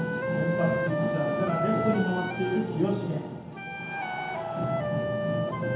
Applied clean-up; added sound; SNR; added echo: none; Wind instrument, woodwind instrument; 3 dB; reverberation time 1.0 s.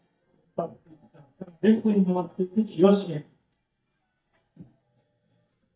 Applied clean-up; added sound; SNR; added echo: neural mask model DeepFilterNet 3.